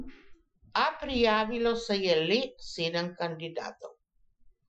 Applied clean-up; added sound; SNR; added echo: classical method Wiener filter.